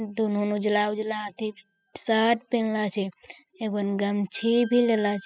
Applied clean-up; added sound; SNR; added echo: classical method spectral subtraction.